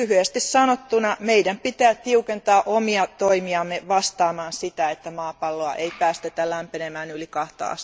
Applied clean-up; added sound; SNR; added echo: none; none; none; none.